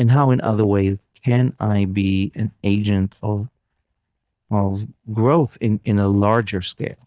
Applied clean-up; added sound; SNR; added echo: neural mask model DeepFilterNet 3.